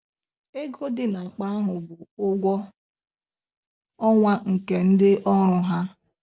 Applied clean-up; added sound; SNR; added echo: none; none; none; none.